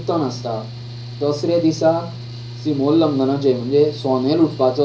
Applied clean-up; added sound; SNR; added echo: none; Mechanical fan / Engine; 12 dB; reverberation time 0.5 s.